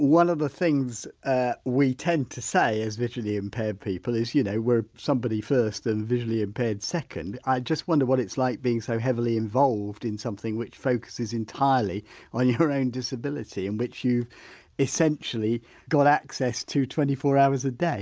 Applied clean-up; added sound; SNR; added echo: none; none; none; none.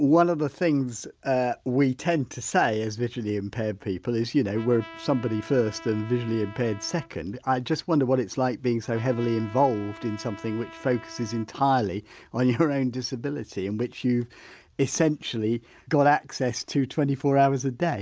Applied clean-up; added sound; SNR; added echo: none; Trumpet; 19 dB; none.